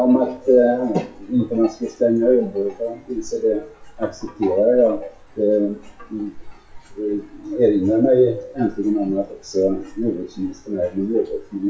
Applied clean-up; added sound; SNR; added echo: classical method WPE with log-MMSE.